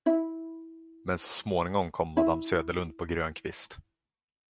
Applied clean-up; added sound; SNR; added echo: neural mask model RNNoise.